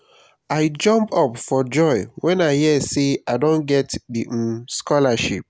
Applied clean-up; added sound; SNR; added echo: none; none; none; none.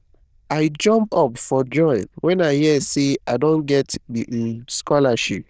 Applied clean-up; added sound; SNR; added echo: neural diffusion model UNIVERSE++.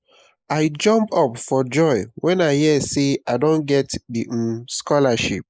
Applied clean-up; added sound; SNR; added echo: neural mask model Resemble Enhance denoiser.